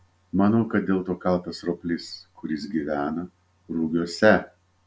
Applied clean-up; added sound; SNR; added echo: none; none; none; none.